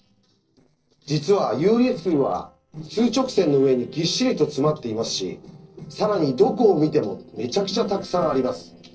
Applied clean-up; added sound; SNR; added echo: neural separator model SepFormer DNS4.